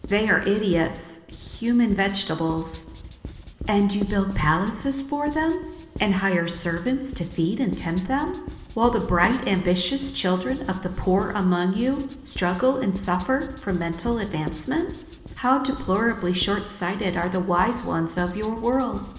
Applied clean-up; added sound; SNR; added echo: none; Writing; 15 dB; reverberation time 1.1 s.